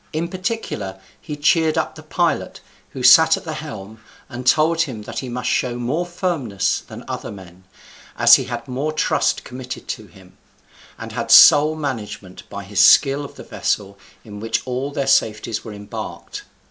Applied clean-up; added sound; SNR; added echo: none; none; none; none.